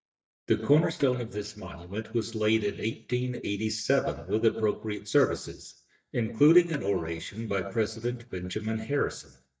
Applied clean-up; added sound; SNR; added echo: neural mask model DeepFilterNet 3.